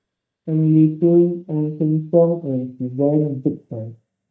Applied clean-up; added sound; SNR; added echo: neural mask model DeepFilterNet 3.